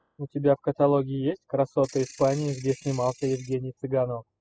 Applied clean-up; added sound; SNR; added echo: classical method spectral subtraction.